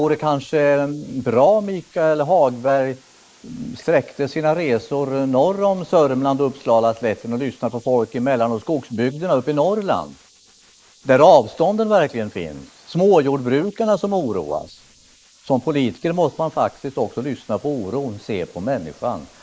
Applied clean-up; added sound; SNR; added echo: neural mask model Resemble Enhance denoiser.